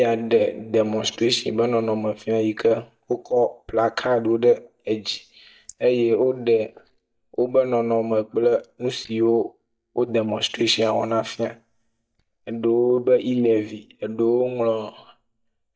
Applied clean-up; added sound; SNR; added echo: neural mask model DeepFilterNet 3.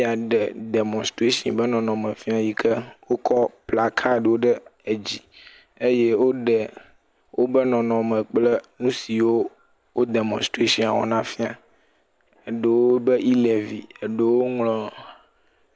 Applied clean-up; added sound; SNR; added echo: none; none; none; none.